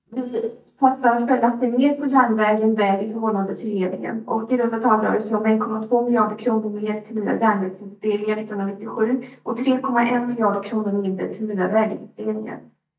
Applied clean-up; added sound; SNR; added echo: neural mask model DeepFilterNet 3.